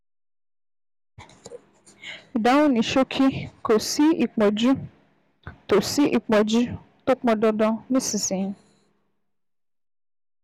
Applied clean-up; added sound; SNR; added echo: none; none; none; none.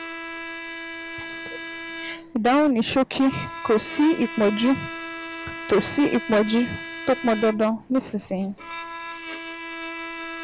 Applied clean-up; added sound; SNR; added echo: none; Bowed string instrument; 11 dB; none.